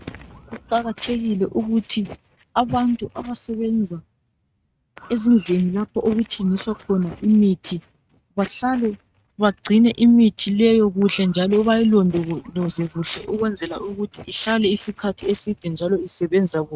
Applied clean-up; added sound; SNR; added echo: neural mask model RNNoise.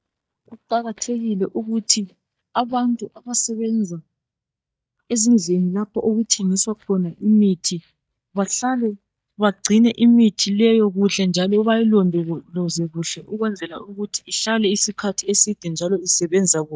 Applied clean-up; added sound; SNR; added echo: neural mask model DeepFilterNet 3.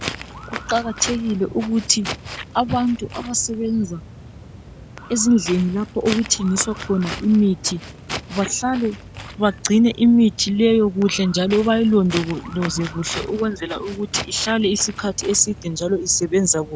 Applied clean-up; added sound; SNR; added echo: none; Walk, footsteps; 14 dB; none.